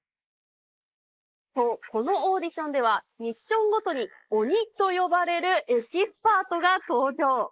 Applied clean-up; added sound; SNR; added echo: neural mask model Resemble Enhance denoiser.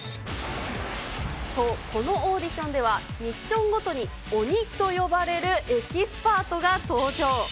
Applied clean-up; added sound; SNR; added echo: none; none; none; none.